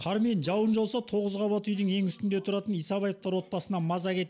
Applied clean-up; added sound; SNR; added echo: none; none; none; none.